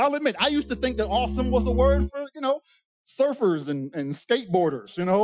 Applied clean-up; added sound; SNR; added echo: classical method Wiener filter.